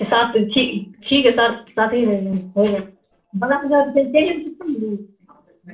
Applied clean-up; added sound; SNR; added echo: neural separator model SepFormer DNS4.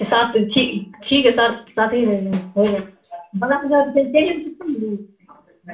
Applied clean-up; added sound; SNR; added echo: none; Snare drum; 18 dB; reverberation time 0.3 s.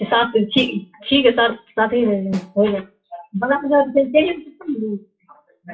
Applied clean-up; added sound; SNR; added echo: classical method WPE with log-MMSE.